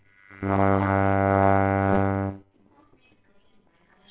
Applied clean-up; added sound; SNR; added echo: neural separator model SepFormer WHAMR!.